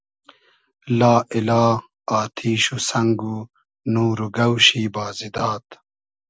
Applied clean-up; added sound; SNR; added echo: none; none; none; none.